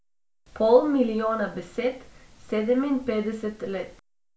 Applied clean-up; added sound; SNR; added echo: none; none; none; none.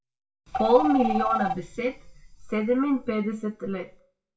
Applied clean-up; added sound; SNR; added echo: classical method WPE with log-MMSE.